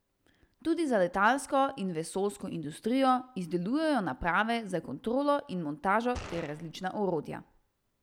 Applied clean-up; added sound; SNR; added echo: none; Gunshot, gunfire; 13 dB; none.